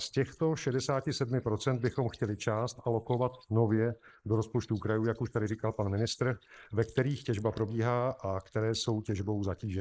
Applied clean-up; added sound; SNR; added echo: neural mask model Resemble Enhance denoiser.